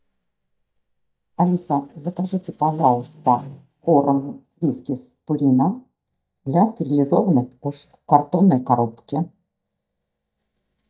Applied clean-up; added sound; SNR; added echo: neural mask model DeepFilterNet 3.